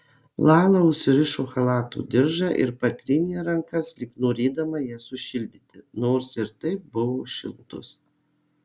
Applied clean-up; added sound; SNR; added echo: none; none; none; none.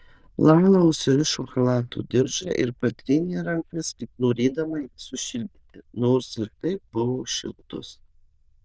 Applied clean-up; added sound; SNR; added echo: neural diffusion model UNIVERSE++.